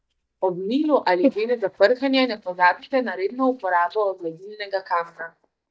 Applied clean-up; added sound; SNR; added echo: neural mask model DeepFilterNet 3.